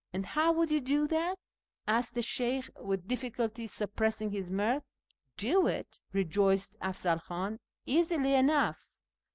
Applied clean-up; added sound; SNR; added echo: none; none; none; none.